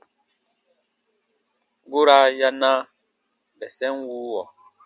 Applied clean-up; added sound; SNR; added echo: none; none; none; none.